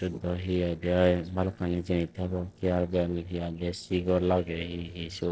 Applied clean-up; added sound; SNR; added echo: neural separator model SepFormer DNS4.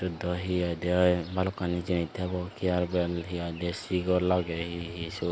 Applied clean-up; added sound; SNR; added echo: none; none; none; none.